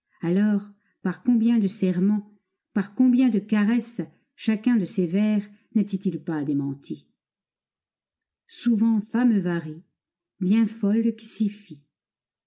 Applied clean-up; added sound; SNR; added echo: none; none; none; none.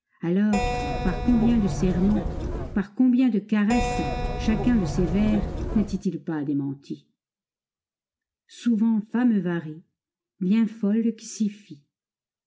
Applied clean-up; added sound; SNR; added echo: none; Keyboard (musical); 2 dB; none.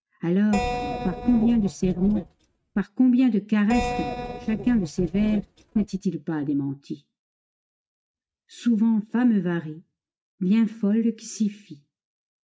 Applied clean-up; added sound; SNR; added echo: neural mask model RNNoise.